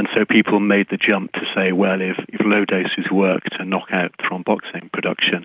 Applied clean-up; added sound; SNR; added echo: none; none; none; none.